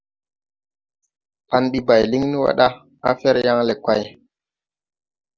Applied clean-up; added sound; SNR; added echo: none; none; none; none.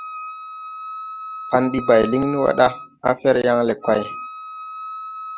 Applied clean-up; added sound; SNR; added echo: none; Wind instrument, woodwind instrument; 12 dB; none.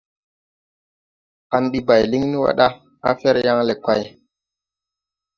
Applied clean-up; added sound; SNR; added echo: neural mask model DeepFilterNet 3.